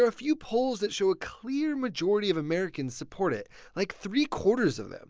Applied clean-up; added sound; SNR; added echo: none; none; none; none.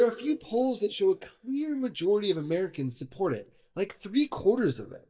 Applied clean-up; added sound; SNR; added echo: neural mask model DeepFilterNet 3.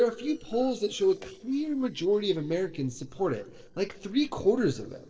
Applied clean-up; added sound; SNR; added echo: neural separator model SepFormer DNS4.